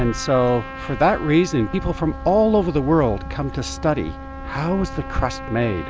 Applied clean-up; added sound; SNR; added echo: none; Trumpet; 15 dB; none.